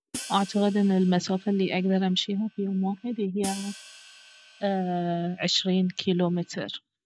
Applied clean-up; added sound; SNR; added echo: none; Hi-hat; 15 dB; none.